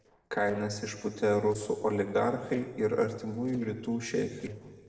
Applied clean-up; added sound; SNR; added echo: neural separator model SepFormer DNS4.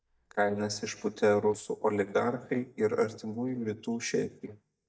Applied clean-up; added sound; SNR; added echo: neural mask model DeepFilterNet 3.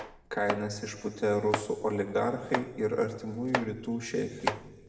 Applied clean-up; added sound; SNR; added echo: none; Domestic sounds, home sounds; 7 dB; reverberation time 1.5 s.